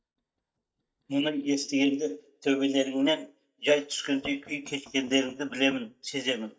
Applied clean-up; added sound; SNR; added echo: neural mask model DeepFilterNet 3.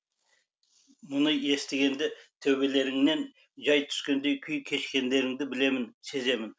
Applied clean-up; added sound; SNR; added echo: none; none; none; none.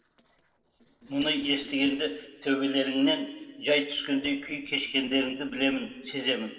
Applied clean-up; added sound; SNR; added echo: neural separator model SepFormer DNS4.